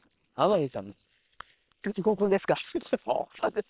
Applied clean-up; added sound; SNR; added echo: neural separator model SepFormer WHAM!.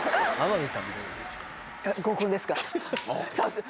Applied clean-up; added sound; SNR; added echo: none; Gong; 11 dB; none.